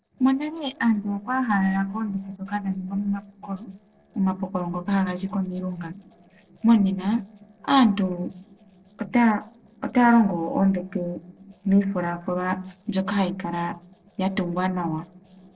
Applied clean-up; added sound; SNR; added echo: neural separator model SepFormer DNS4.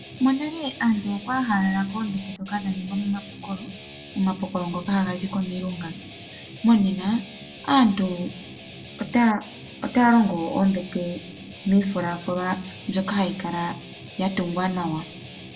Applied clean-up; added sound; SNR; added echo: none; Guitar; 16 dB; reverberation time 0.6 s.